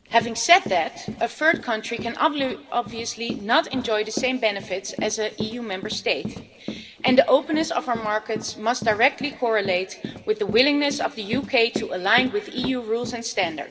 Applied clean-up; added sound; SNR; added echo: none; Run; 12 dB; reverberation time 1.8 s.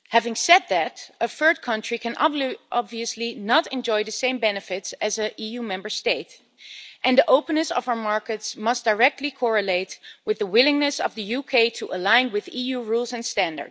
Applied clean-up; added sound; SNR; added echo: none; none; none; none.